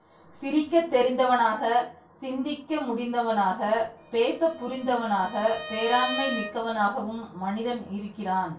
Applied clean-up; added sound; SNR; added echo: none; Bowed string instrument; 10 dB; reverberation time 0.2 s.